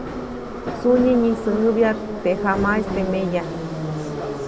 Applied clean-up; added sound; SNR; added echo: none; Subway, metro, underground; 5 dB; none.